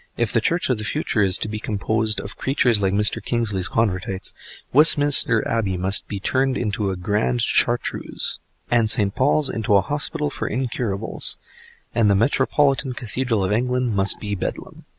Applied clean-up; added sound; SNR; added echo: none; none; none; none.